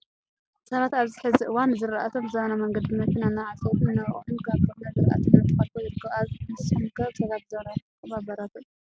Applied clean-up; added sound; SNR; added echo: none; none; none; none.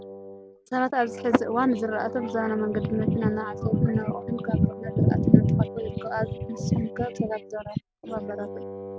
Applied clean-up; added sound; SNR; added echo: none; Wind instrument, woodwind instrument; 12 dB; none.